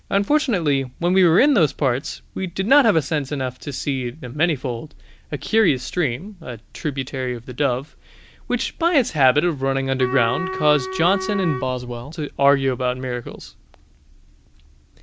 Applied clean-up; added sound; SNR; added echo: none; Wind instrument, woodwind instrument; 8 dB; none.